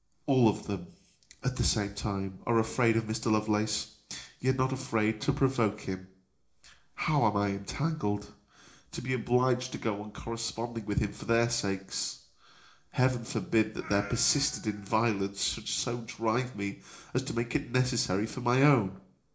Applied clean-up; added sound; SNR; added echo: neural separator model SepFormer DNS4.